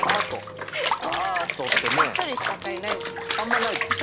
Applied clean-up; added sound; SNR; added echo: none; Bathtub (filling or washing) / Water; -4 dB; none.